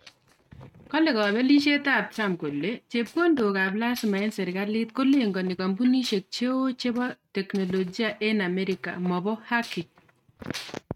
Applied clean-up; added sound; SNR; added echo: neural mask model RNNoise.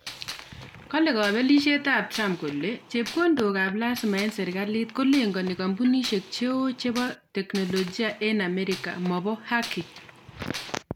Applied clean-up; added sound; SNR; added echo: none; Gunshot, gunfire; 16 dB; none.